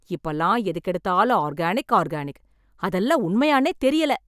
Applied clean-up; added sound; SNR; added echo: none; none; none; none.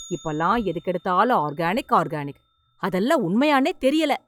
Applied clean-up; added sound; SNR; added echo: classical method log-MMSE.